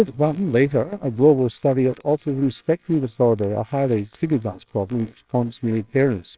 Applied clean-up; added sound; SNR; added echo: neural separator model SepFormer WHAMR!.